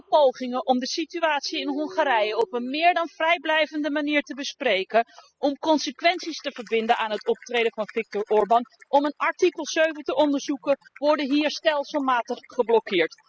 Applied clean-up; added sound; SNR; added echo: classical method spectral subtraction.